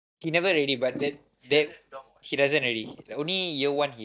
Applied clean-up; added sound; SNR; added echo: neural mask model DeepFilterNet 3.